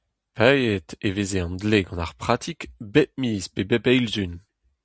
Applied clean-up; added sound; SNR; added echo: none; none; none; none.